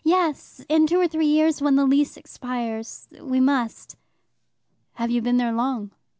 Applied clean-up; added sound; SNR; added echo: none; none; none; none.